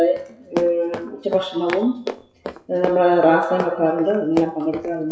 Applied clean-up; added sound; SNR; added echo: classical method WPE with log-MMSE.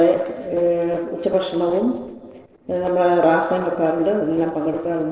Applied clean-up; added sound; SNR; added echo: neural separator model SepFormer DNS4.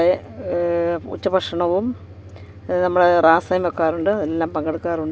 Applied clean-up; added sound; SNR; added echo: none; none; none; none.